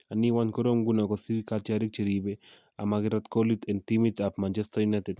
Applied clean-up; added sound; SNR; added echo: none; none; none; none.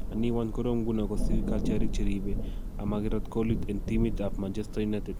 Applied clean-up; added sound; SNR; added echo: none; Thunder / Rain; -2 dB; none.